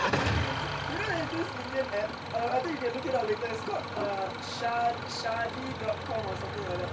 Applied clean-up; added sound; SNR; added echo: none; Idling / Engine starting; 1 dB; reverberation time 0.2 s.